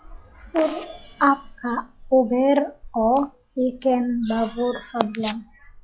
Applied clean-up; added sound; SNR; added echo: classical method log-MMSE.